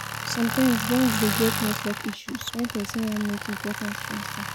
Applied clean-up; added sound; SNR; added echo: none; Tools; 4 dB; none.